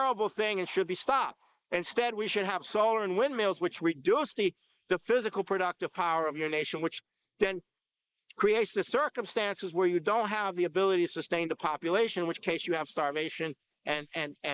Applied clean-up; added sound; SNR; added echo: neural mask model Resemble Enhance denoiser.